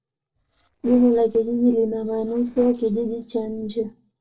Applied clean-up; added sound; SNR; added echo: neural separator model SepFormer DNS4.